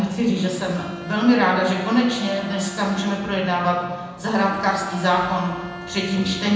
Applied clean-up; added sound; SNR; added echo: none; Bowed string instrument; 16 dB; reverberation time 1.0 s.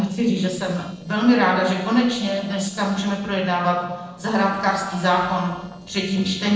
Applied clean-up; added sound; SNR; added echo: neural separator model SepFormer DNS4.